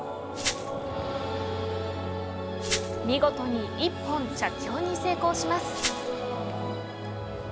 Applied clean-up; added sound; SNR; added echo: none; Glass; 6 dB; none.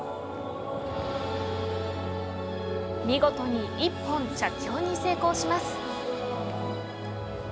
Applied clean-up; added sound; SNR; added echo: none; none; none; none.